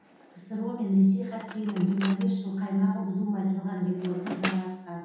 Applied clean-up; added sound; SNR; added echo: none; Drawer open or close; 15 dB; reverberation time 0.9 s.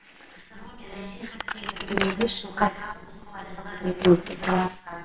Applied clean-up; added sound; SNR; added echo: neural separator model SepFormer WHAMR!.